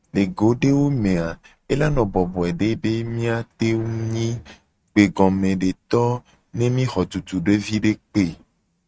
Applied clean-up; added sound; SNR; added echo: neural mask model RNNoise.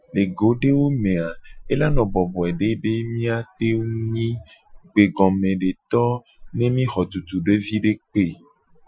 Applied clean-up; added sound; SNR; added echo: classical method Wiener filter.